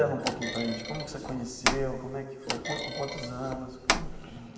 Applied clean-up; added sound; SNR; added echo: none; Thump, thud; 0 dB; reverberation time 2.4 s.